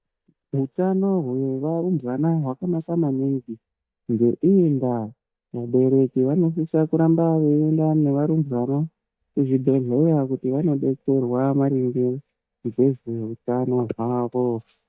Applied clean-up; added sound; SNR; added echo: neural mask model DeepFilterNet 3.